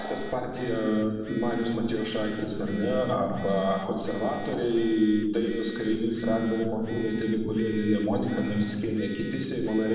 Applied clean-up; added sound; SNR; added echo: none; Telephone; 12 dB; reverberation time 1.5 s.